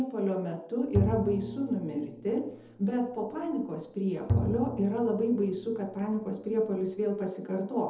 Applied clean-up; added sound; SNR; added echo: none; Bowed string instrument; 5 dB; reverberation time 0.7 s.